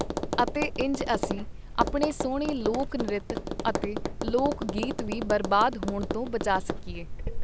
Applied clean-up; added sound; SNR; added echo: none; Tap; 2 dB; none.